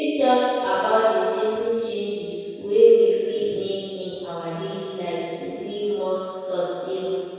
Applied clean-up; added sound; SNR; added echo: none; none; none; reverberation time 2.2 s.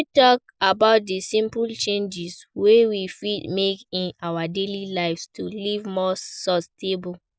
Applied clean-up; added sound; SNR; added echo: none; none; none; none.